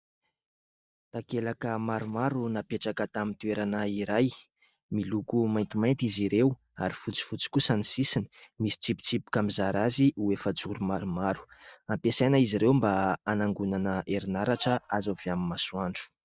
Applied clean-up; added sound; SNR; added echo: neural mask model DeepFilterNet 3.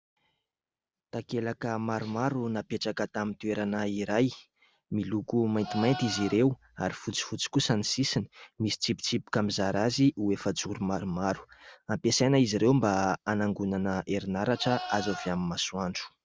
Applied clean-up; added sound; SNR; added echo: none; Livestock, farm animals, working animals; 12 dB; none.